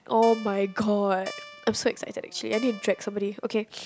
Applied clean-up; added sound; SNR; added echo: none; Guitar; 18 dB; none.